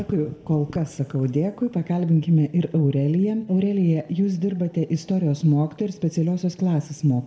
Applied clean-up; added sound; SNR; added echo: none; none; none; reverberation time 0.9 s.